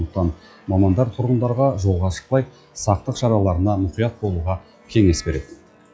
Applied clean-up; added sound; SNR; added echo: classical method log-MMSE.